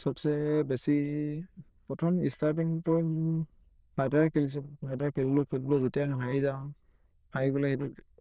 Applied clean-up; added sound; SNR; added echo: neural diffusion model UNIVERSE++.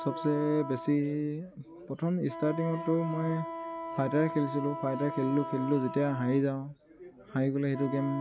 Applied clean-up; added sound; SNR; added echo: none; Wind instrument, woodwind instrument; 10 dB; none.